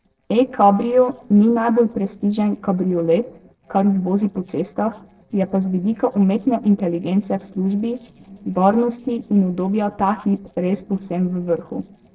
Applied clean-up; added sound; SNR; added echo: neural separator model SepFormer DNS4.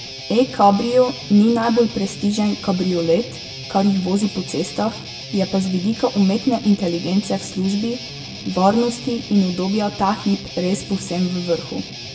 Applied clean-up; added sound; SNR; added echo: none; Guitar; 13 dB; reverberation time 0.5 s.